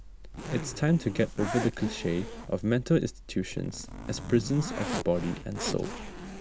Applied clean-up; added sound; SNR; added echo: none; Zipper (clothing); 8 dB; none.